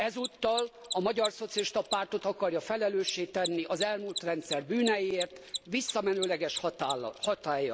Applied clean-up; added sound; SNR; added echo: none; Mechanisms; 10 dB; none.